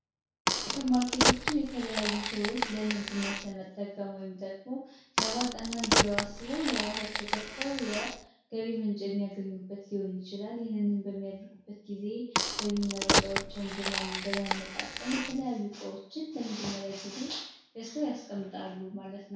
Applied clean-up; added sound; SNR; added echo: none; Crack; -3 dB; reverberation time 0.6 s.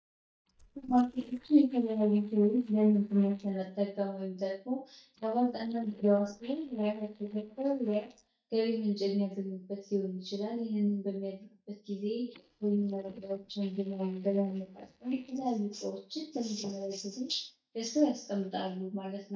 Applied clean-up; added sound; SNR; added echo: neural mask model DeepFilterNet 3.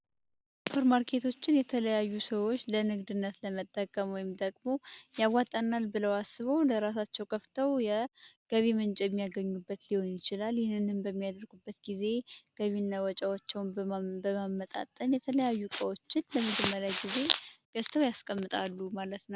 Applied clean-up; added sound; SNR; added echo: none; none; none; none.